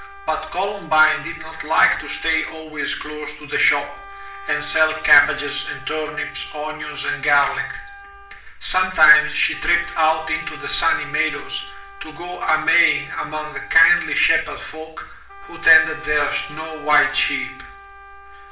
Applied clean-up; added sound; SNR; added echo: none; Wind instrument, woodwind instrument; 18 dB; reverberation time 0.5 s.